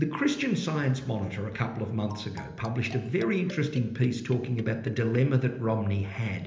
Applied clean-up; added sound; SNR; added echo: none; Marimba, xylophone; 19 dB; reverberation time 1.0 s.